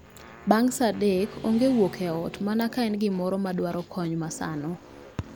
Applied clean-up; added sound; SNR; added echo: none; Fart + Motorcycle / Traffic noise, roadway noise; 18 dB; none.